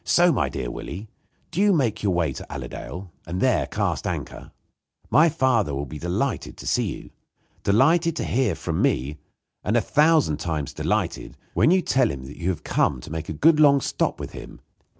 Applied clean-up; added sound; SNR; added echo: none; none; none; none.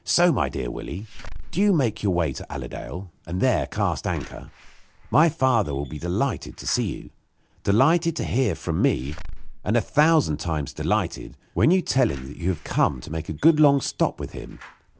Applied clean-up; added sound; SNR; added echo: none; Slam / Alarm; 16 dB; none.